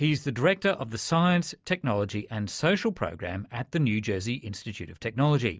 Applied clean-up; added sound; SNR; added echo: none; none; none; none.